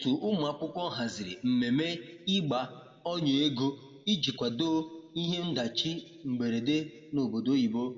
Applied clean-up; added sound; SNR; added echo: none; none; none; reverberation time 1.2 s.